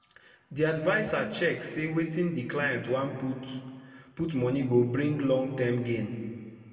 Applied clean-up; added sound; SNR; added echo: none; none; none; reverberation time 1.7 s.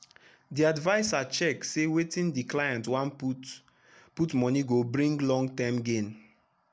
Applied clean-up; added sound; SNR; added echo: none; none; none; none.